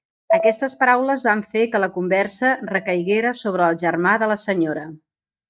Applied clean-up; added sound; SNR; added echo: neural mask model DeepFilterNet 3.